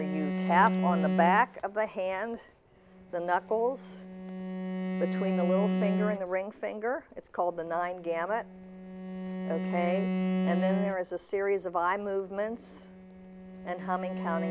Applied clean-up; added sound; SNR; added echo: none; Bowed string instrument; 2 dB; none.